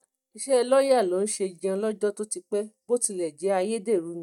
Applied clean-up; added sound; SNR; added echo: neural mask model DeepFilterNet 3.